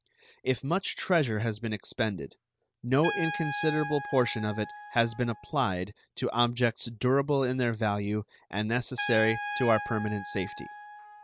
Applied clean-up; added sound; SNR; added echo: none; Trumpet; 11 dB; none.